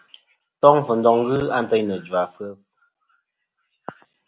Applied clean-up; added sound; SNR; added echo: none; none; none; none.